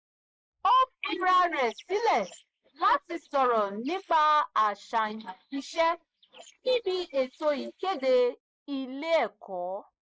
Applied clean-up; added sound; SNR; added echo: neural mask model Resemble Enhance denoiser.